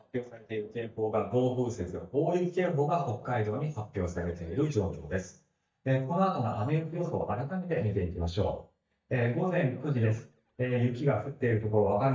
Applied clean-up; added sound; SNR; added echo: neural mask model DeepFilterNet 3.